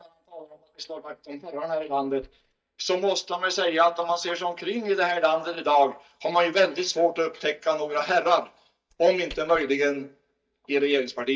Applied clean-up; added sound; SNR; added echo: neural mask model DeepFilterNet 3.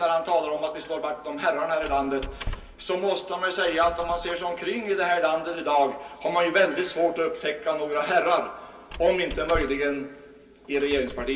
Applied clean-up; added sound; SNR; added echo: none; Squeak; 16 dB; reverberation time 0.3 s.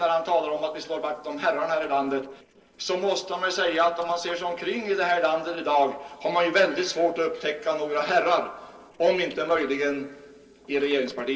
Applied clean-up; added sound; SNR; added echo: neural separator model SepFormer DNS4.